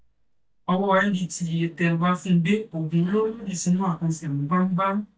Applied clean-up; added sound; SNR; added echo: neural mask model DeepFilterNet 3.